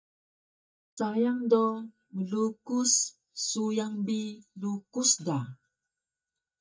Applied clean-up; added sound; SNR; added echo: neural mask model DeepFilterNet 3.